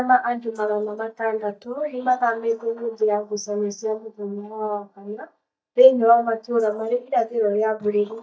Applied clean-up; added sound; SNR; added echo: neural mask model DeepFilterNet 3.